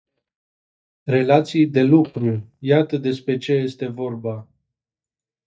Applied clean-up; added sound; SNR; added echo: neural mask model DeepFilterNet 3.